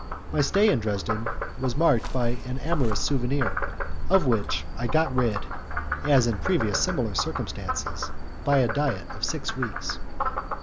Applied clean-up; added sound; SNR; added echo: none; Frog; 1 dB; none.